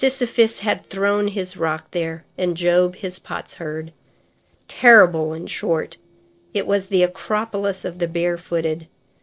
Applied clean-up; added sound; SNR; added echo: neural separator model SepFormer DNS4.